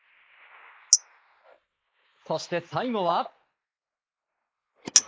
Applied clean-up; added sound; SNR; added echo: neural mask model Resemble Enhance denoiser.